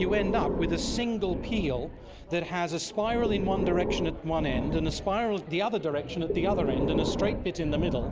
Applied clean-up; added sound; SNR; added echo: none; Breathing; 3 dB; none.